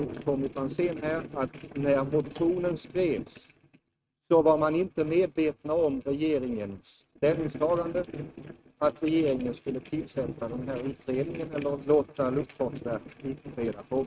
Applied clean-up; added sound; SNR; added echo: neural mask model RNNoise.